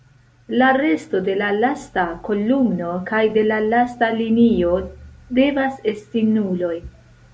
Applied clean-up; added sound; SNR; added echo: none; none; none; none.